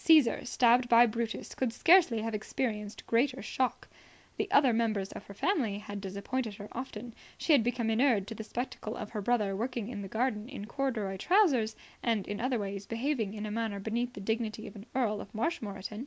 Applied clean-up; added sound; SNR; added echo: none; none; none; none.